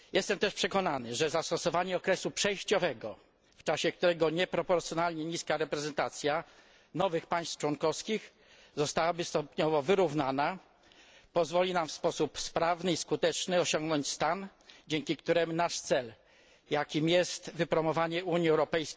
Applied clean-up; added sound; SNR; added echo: none; none; none; none.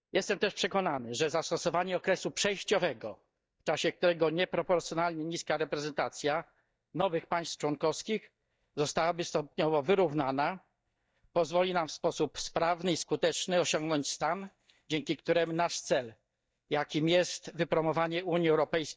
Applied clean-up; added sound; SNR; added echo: neural mask model DeepFilterNet 3.